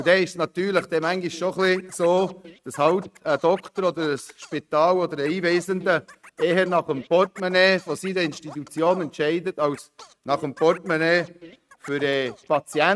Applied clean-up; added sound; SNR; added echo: neural mask model RNNoise.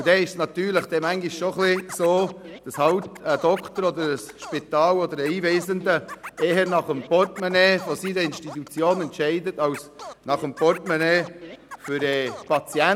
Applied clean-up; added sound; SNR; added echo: none; Scratching (performance technique); 18 dB; none.